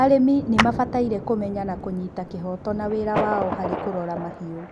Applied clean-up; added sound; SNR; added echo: none; Clapping + Thunder; 6 dB; none.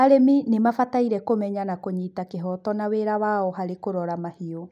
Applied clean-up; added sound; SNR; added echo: none; none; none; none.